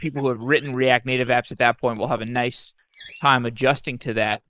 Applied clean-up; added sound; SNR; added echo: neural mask model Resemble Enhance denoiser.